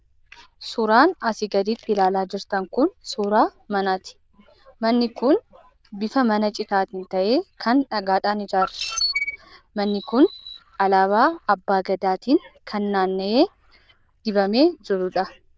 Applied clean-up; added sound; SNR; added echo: neural diffusion model UNIVERSE++.